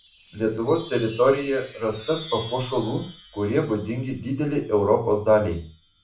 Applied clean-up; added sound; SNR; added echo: none; Chime; 8 dB; reverberation time 0.3 s.